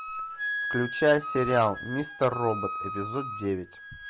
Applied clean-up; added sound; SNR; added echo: none; Wind instrument, woodwind instrument; 6 dB; none.